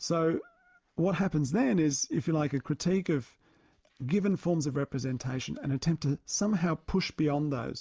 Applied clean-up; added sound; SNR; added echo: none; none; none; none.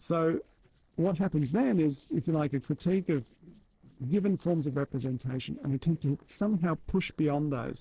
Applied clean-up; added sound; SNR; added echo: neural separator model SepFormer DNS4.